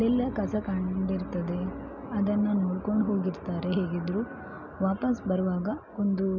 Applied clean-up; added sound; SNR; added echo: none; none; none; none.